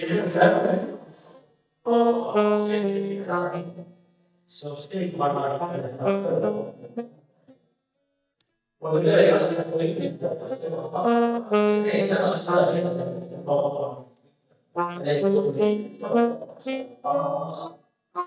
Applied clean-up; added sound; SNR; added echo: neural mask model DeepFilterNet 3.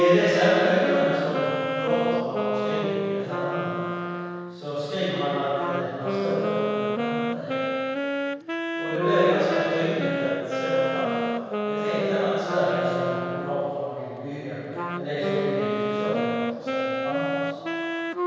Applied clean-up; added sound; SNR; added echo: none; Wind instrument, woodwind instrument; 1 dB; reverberation time 2.2 s.